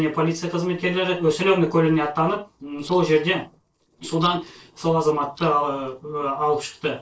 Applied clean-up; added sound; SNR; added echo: neural separator model SepFormer DNS4.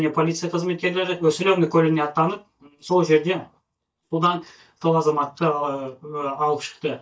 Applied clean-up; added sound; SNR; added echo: neural mask model DeepFilterNet 3.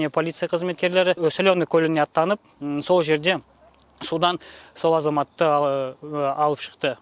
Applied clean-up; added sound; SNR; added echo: none; none; none; none.